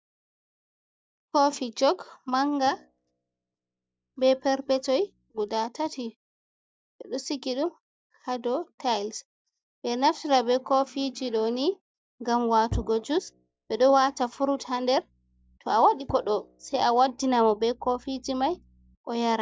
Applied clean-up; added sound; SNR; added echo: neural mask model DeepFilterNet 3.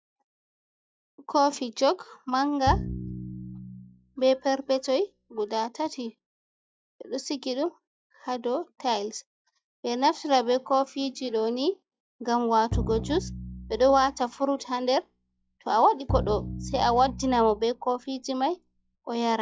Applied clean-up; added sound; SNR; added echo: classical method log-MMSE.